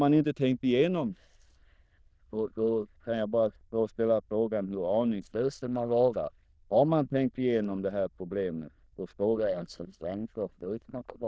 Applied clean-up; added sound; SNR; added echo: neural diffusion model UNIVERSE++.